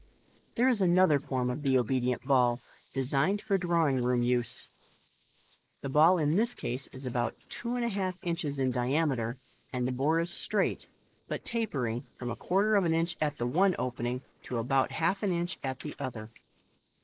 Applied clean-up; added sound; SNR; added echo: neural mask model Resemble Enhance denoiser.